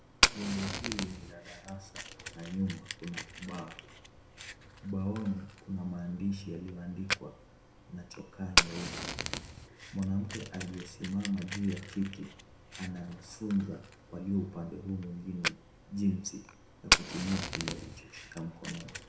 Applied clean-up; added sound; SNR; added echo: none; Fire; 0 dB; reverberation time 0.6 s.